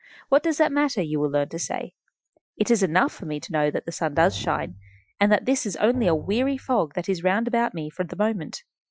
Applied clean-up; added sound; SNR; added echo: classical method Wiener filter.